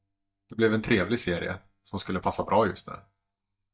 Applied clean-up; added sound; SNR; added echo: neural mask model DeepFilterNet 3.